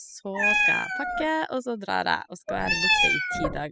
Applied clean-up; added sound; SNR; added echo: classical method spectral subtraction.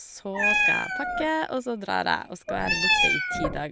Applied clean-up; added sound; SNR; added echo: none; Meow; -3 dB; none.